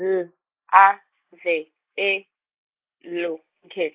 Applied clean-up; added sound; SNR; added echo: neural mask model Resemble Enhance denoiser.